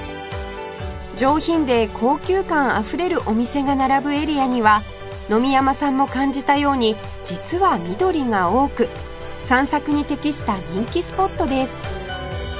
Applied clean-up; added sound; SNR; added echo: none; none; none; none.